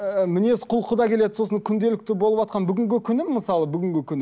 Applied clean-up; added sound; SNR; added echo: none; none; none; none.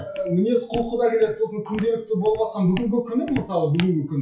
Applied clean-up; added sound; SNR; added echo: classical method WPE with log-MMSE.